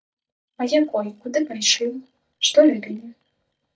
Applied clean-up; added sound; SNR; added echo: neural mask model DeepFilterNet 3.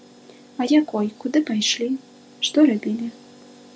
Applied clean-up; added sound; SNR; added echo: none; none; none; none.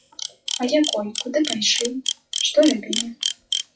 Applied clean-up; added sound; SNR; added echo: classical method WPE with log-MMSE.